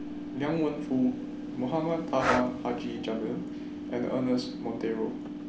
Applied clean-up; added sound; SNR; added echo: none; Subway, metro, underground / Train + Breathing; 4 dB; none.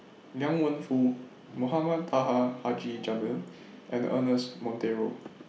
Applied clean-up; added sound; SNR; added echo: none; none; none; none.